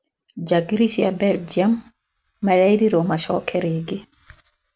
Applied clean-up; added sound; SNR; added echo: none; none; none; none.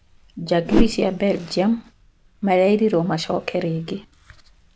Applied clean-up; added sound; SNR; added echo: none; Whoosh, swoosh, swish; 6 dB; none.